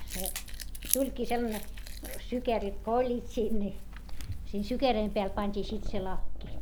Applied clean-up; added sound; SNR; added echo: none; Chewing, mastication; 1 dB; none.